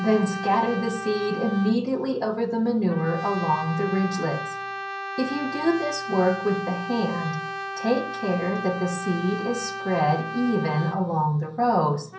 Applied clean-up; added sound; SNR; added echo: none; Brass instrument; 9 dB; reverberation time 0.6 s.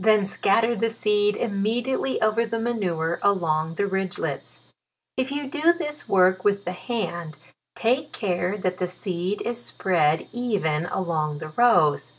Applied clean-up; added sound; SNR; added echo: none; none; none; none.